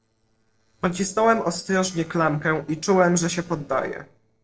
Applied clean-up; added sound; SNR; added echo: neural separator model SepFormer DNS4.